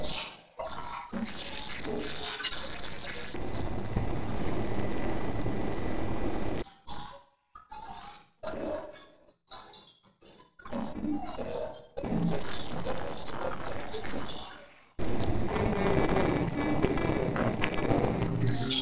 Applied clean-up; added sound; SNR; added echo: neural separator model SepFormer DNS4.